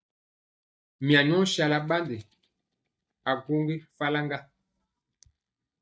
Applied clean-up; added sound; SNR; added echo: neural mask model DeepFilterNet 3.